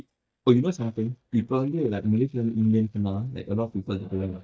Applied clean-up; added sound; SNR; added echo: neural mask model DeepFilterNet 3.